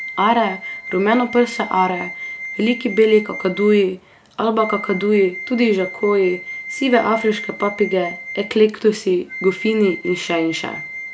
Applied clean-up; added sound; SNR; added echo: none; Wind instrument, woodwind instrument; 12 dB; none.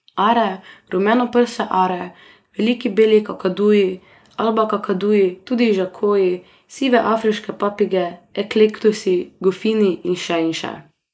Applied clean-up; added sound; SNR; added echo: neural mask model Resemble Enhance denoiser.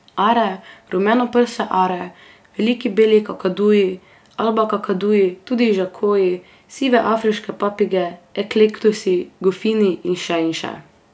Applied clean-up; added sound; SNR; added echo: none; none; none; none.